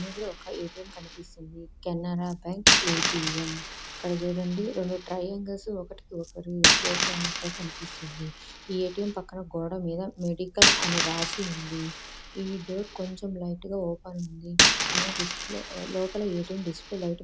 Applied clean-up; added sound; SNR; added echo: none; Coin (dropping); -3 dB; none.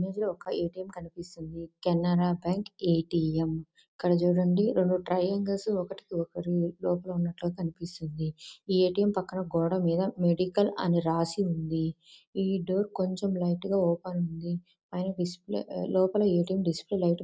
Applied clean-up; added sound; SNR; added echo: none; none; none; none.